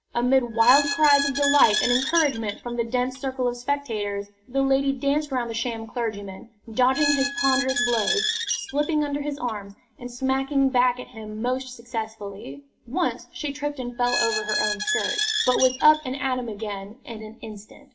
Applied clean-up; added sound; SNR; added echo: none; Squeak; 4 dB; reverberation time 0.4 s.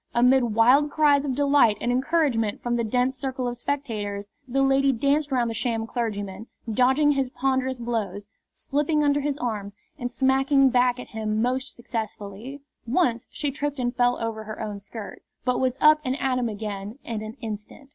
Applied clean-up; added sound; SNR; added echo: none; none; none; none.